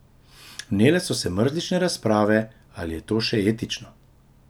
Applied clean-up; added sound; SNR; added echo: none; none; none; none.